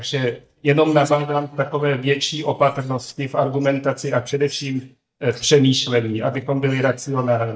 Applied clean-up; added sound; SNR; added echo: neural mask model DeepFilterNet 3.